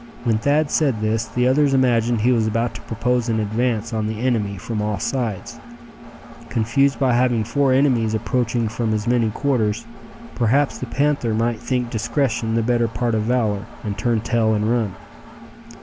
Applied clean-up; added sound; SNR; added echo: none; Engine; 18 dB; none.